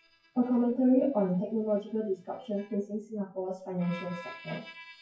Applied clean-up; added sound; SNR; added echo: classical method WPE with log-MMSE.